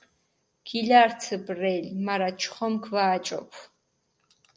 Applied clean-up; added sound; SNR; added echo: none; none; none; none.